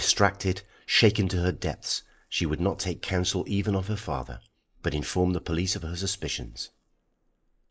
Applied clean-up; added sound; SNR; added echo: neural mask model Resemble Enhance denoiser.